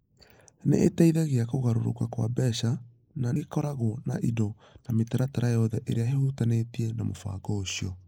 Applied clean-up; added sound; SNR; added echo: neural mask model Resemble Enhance denoiser.